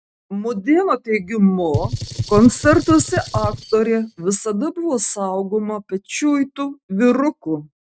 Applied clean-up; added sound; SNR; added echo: neural mask model RNNoise.